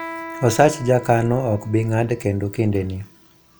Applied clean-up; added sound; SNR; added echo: none; Electric guitar; 17 dB; none.